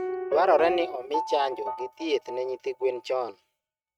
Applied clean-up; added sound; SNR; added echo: neural mask model RNNoise.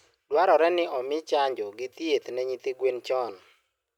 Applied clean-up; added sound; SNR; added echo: none; none; none; none.